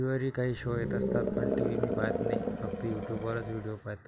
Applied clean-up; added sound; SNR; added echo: none; Animal; -1 dB; none.